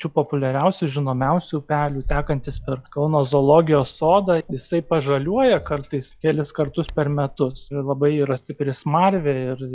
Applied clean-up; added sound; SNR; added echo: classical method log-MMSE.